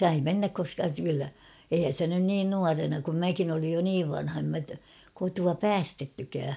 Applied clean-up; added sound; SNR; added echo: none; none; none; none.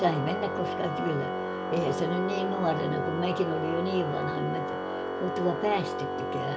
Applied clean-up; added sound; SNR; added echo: none; Organ; 1 dB; reverberation time 0.2 s.